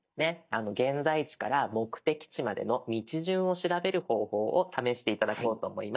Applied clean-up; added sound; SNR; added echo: neural mask model DeepFilterNet 3.